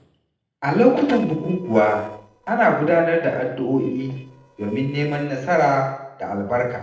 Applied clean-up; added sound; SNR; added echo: neural separator model SepFormer DNS4.